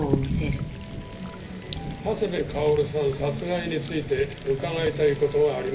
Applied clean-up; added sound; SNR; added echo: none; Thunder; 8 dB; reverberation time 0.3 s.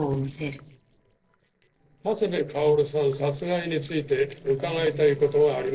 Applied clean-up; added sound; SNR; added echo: neural separator model SepFormer DNS4.